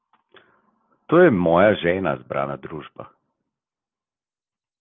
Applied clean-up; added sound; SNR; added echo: none; none; none; none.